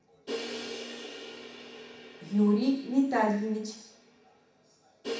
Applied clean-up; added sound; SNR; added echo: none; Crash cymbal; 11 dB; reverberation time 0.7 s.